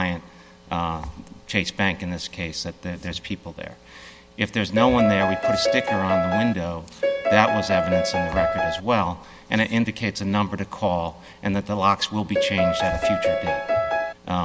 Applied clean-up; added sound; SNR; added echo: none; Piano; -3 dB; none.